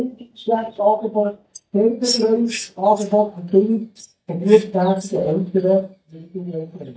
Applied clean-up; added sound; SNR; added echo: neural mask model DeepFilterNet 3.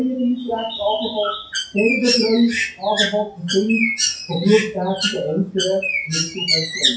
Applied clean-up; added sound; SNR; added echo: classical method WPE with log-MMSE.